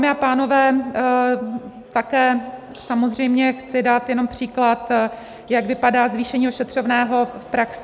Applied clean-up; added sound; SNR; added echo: none; none; none; none.